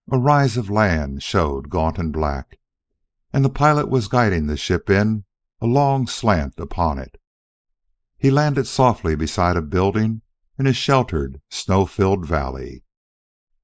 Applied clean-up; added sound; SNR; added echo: neural mask model Resemble Enhance denoiser.